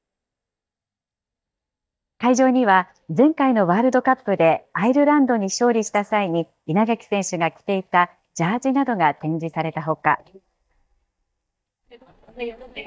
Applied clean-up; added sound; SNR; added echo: neural mask model DeepFilterNet 3.